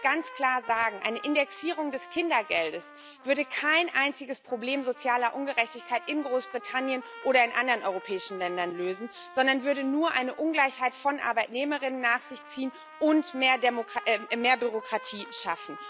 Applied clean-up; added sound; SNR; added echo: none; Trumpet; 18 dB; none.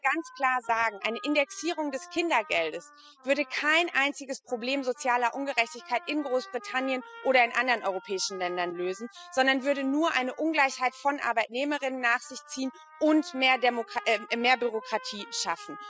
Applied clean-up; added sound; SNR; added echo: classical method spectral subtraction.